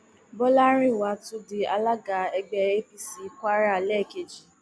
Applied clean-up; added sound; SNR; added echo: none; none; none; none.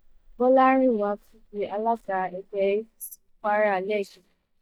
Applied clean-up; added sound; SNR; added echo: neural mask model DeepFilterNet 3.